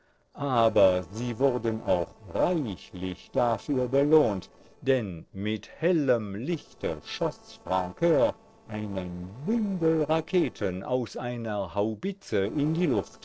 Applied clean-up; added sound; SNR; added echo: neural separator model SepFormer DNS4.